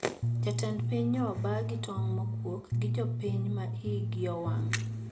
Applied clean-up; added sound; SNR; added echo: none; Bass guitar; -4 dB; reverberation time 0.4 s.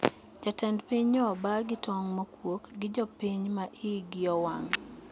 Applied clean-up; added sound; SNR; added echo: none; none; none; none.